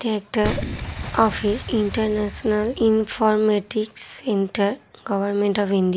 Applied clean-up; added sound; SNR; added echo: none; Boom; 13 dB; none.